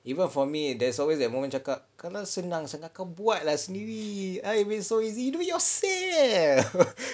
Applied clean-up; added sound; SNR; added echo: none; none; none; none.